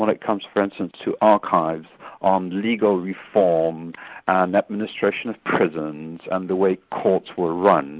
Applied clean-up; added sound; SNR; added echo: none; none; none; none.